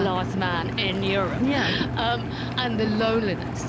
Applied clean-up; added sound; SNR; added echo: none; Engine; 3 dB; none.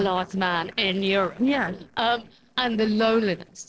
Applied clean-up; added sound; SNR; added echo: neural separator model SepFormer DNS4.